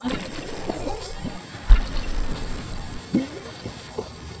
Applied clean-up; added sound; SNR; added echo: neural mask model DeepFilterNet 3.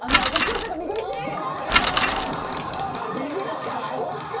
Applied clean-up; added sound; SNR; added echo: none; Bicycle; -4 dB; reverberation time 0.5 s.